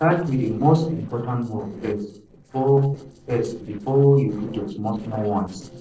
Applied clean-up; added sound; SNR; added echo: neural separator model SepFormer DNS4.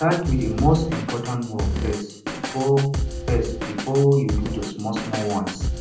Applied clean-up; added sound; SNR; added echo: none; Drum kit; 4 dB; reverberation time 0.6 s.